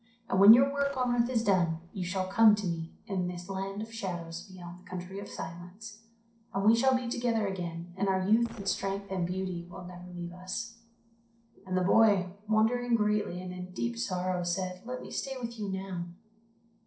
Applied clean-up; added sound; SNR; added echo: neural separator model SepFormer DNS4.